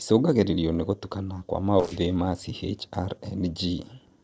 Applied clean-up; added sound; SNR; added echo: neural separator model SepFormer DNS4.